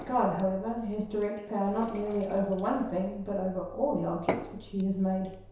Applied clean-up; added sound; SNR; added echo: none; Fill (with liquid) / Glass / Water; 12 dB; reverberation time 0.7 s.